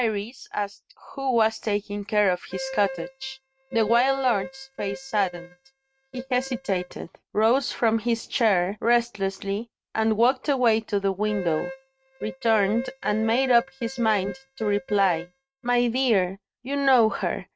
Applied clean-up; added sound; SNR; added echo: neural mask model RNNoise.